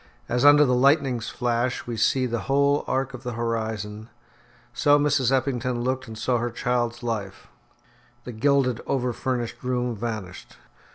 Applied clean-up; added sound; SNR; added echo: none; none; none; none.